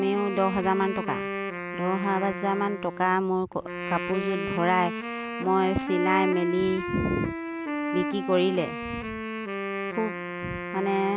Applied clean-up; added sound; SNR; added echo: none; Wind instrument, woodwind instrument; 5 dB; none.